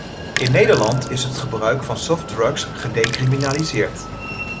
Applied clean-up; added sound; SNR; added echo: none; Train + Sink (filling or washing); 8 dB; none.